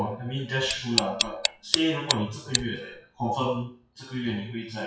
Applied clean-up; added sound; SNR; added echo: classical method WPE with log-MMSE.